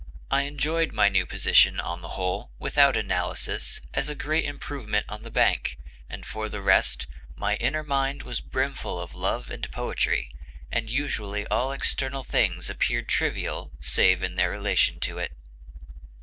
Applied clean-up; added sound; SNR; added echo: none; none; none; none.